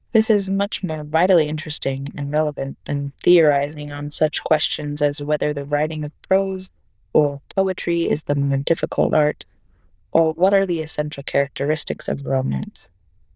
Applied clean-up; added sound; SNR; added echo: neural diffusion model UNIVERSE++.